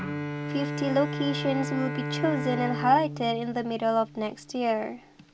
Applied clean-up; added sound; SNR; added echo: none; Bowed string instrument; 6 dB; none.